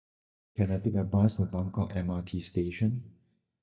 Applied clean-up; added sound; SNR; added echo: neural mask model DeepFilterNet 3.